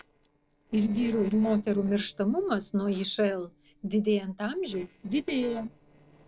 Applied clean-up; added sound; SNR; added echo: neural separator model SepFormer DNS4.